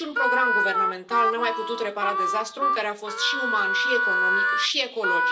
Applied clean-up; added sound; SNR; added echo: none; Harmonica; -4 dB; reverberation time 0.2 s.